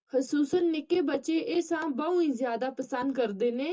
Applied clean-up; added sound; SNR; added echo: none; none; none; reverberation time 0.2 s.